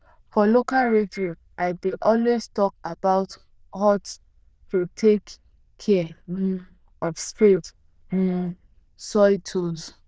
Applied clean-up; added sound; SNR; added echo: neural diffusion model UNIVERSE++.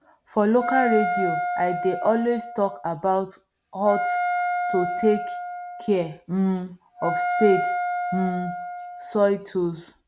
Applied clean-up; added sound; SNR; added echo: none; Wind instrument, woodwind instrument; 3 dB; none.